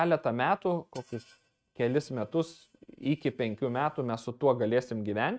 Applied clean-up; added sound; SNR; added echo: neural mask model RNNoise.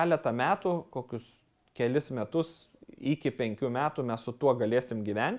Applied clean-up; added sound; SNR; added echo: none; none; none; none.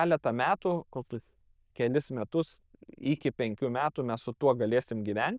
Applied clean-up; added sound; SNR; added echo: neural diffusion model UNIVERSE++.